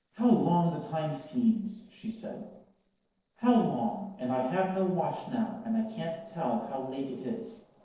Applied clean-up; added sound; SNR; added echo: neural separator model SepFormer DNS4.